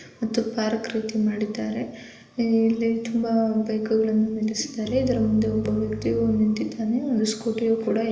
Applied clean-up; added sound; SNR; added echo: none; Bowed string instrument; 11 dB; reverberation time 0.8 s.